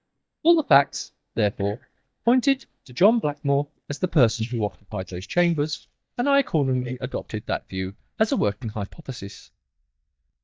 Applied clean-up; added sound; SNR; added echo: neural mask model DeepFilterNet 3.